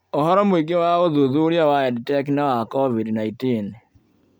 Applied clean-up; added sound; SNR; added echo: none; none; none; none.